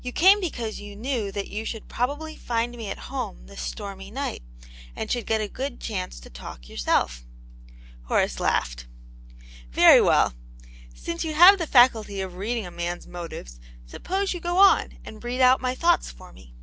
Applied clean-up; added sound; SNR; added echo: none; none; none; none.